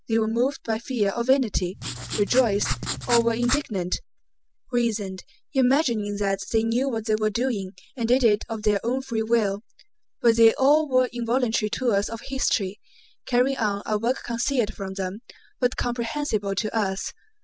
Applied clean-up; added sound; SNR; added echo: none; Writing; 7 dB; none.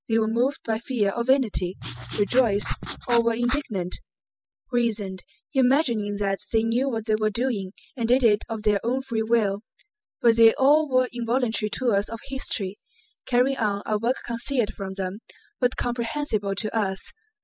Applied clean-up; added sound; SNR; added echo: classical method spectral subtraction.